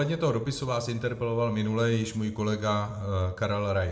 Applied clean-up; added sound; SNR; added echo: none; none; none; reverberation time 0.5 s.